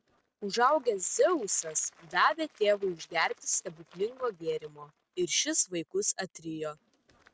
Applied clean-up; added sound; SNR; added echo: neural mask model RNNoise.